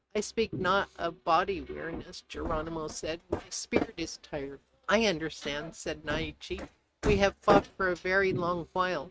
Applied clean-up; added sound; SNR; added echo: neural mask model RNNoise.